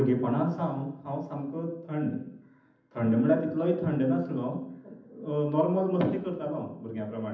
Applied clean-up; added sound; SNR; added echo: none; none; none; reverberation time 0.8 s.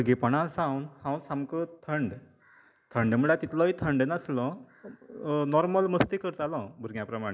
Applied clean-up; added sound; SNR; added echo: none; none; none; none.